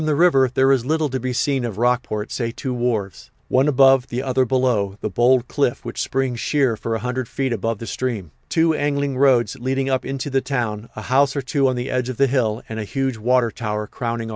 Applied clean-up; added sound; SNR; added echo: none; none; none; none.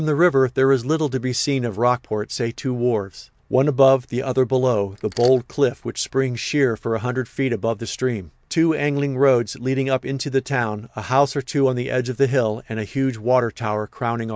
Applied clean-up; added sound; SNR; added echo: none; Mechanisms; 18 dB; none.